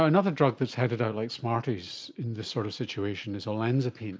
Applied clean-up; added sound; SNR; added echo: none; none; none; none.